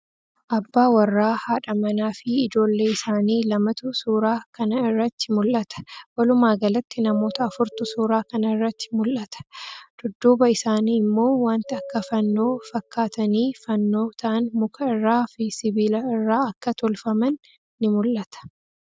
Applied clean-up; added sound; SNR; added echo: neural mask model RNNoise.